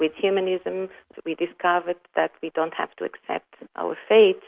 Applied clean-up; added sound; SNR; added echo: none; none; none; none.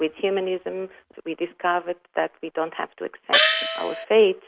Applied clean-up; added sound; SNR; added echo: none; Gong; -4 dB; none.